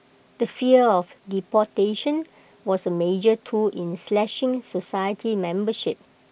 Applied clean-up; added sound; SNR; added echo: none; none; none; none.